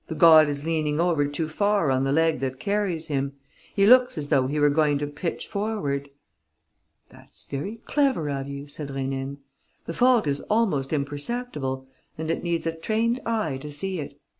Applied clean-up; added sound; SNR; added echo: none; none; none; none.